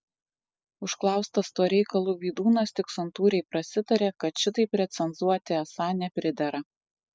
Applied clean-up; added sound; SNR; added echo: none; none; none; none.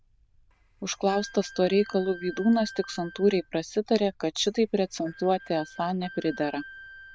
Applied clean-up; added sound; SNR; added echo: neural diffusion model UNIVERSE++.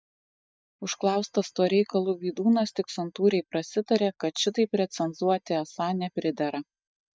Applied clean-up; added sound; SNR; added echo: neural mask model DeepFilterNet 3.